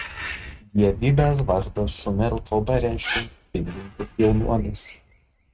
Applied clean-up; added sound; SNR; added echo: neural mask model RNNoise.